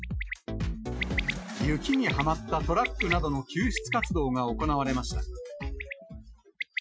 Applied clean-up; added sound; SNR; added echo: classical method Wiener filter.